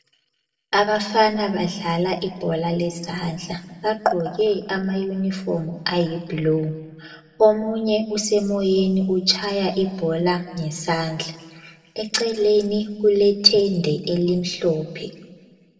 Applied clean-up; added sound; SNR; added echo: none; none; none; reverberation time 1.0 s.